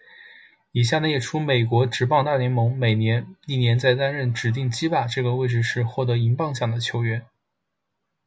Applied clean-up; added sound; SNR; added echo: none; none; none; none.